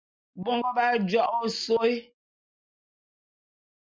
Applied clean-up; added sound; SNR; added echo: none; none; none; none.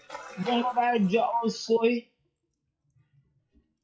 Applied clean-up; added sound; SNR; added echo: classical method WPE with log-MMSE.